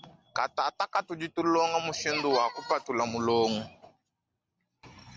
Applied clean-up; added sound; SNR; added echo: none; none; none; none.